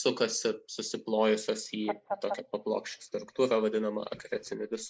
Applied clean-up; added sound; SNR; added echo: neural mask model Resemble Enhance denoiser.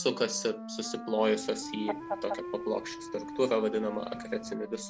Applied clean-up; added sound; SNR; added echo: none; Wind instrument, woodwind instrument + Fowl; 8 dB; none.